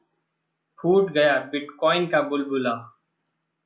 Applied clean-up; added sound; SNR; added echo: none; none; none; none.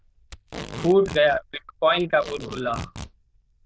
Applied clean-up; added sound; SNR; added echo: neural diffusion model UNIVERSE++.